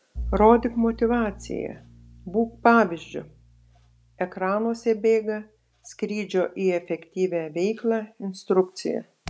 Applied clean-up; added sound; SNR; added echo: none; Bowed string instrument; 17 dB; none.